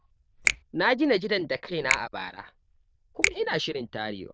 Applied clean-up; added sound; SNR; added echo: neural diffusion model UNIVERSE++.